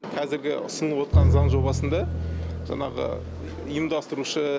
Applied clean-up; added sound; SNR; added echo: none; Bowed string instrument; -4 dB; none.